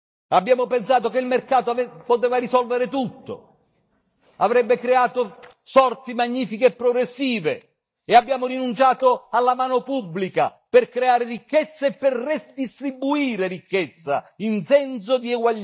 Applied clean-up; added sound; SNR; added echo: neural mask model DeepFilterNet 3.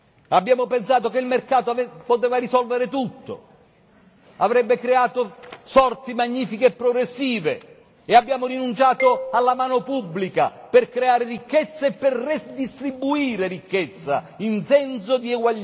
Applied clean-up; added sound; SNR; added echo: none; Marimba, xylophone; 14 dB; none.